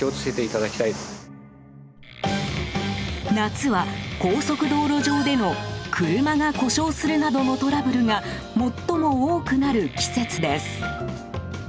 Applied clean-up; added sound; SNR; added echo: none; Wood; 15 dB; none.